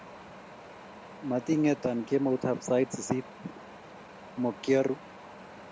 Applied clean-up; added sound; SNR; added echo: none; Wind; 16 dB; none.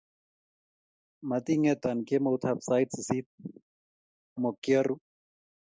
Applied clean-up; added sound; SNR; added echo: none; none; none; none.